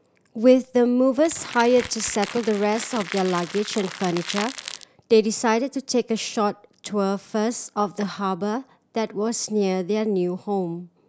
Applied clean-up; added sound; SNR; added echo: none; Crackle; 12 dB; none.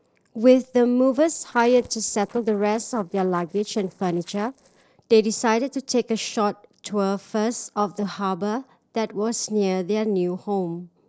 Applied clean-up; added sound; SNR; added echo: neural separator model SepFormer DNS4.